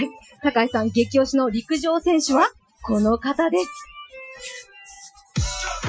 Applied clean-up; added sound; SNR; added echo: classical method Wiener filter.